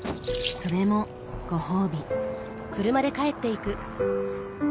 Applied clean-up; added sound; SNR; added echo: none; Bass drum + Sink (filling or washing) / Water tap, faucet; 15 dB; none.